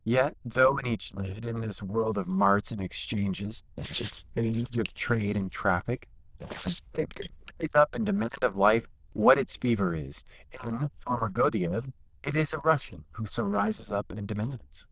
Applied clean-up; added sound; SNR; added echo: neural diffusion model UNIVERSE++.